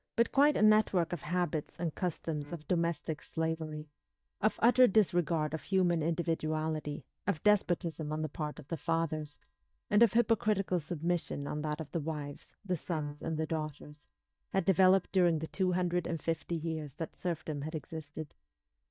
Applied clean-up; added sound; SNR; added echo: neural mask model DeepFilterNet 3.